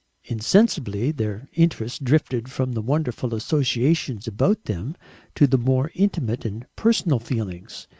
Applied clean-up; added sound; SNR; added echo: none; none; none; none.